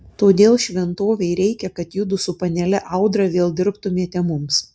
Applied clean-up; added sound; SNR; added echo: none; none; none; none.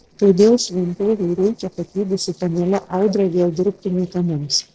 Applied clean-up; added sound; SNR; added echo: neural separator model SepFormer DNS4.